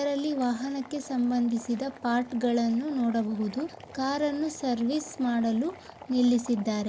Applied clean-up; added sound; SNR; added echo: none; Boiling; 20 dB; none.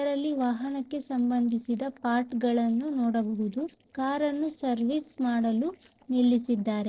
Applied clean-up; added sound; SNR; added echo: neural separator model SepFormer DNS4.